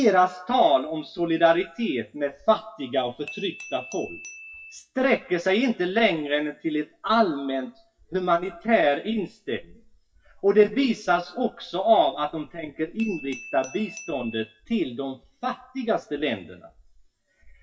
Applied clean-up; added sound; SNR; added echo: classical method WPE with log-MMSE.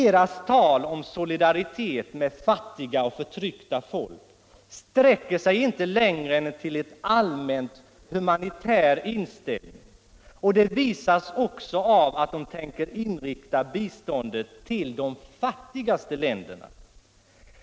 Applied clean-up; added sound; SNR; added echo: none; none; none; none.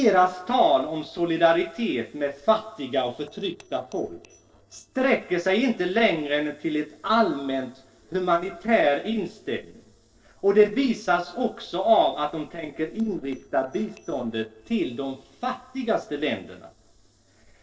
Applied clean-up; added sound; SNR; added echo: neural separator model SepFormer DNS4.